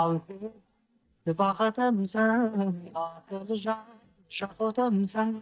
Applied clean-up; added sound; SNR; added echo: neural mask model DeepFilterNet 3.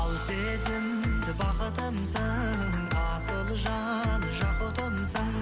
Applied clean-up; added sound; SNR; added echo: none; Organ; 11 dB; none.